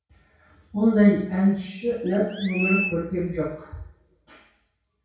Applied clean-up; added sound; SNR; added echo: none; Chirp, tweet; 7 dB; reverberation time 0.6 s.